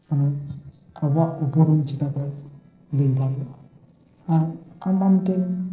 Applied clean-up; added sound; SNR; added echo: neural separator model SepFormer DNS4.